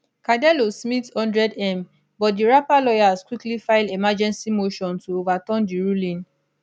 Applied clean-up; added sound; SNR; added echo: none; none; none; none.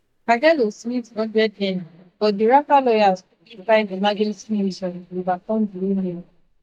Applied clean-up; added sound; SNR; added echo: neural mask model DeepFilterNet 3.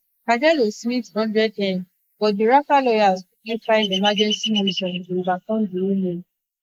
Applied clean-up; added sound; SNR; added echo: neural mask model Resemble Enhance denoiser.